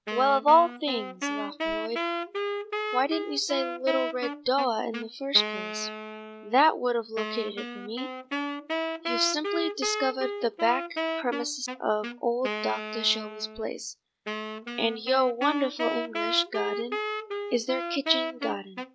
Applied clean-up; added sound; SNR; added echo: none; Wind instrument, woodwind instrument; 5 dB; none.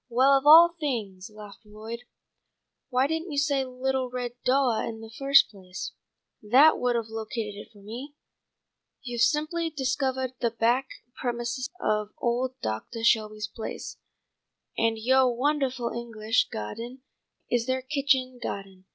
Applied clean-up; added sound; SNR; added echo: none; none; none; none.